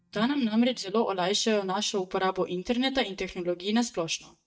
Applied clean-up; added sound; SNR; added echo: neural mask model DeepFilterNet 3.